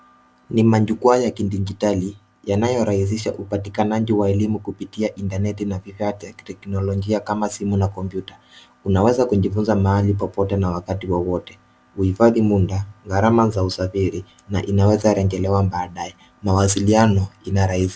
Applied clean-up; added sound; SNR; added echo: none; none; none; none.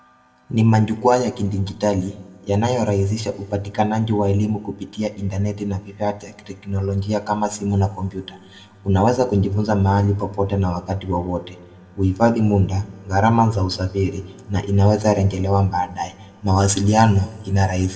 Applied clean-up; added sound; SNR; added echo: none; none; none; reverberation time 1.3 s.